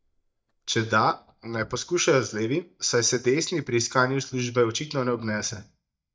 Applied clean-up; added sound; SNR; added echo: neural mask model DeepFilterNet 3.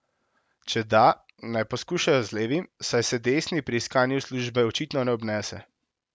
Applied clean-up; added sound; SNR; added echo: none; none; none; none.